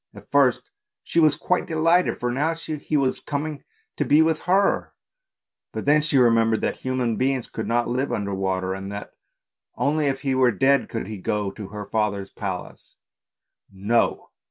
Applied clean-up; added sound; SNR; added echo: none; none; none; none.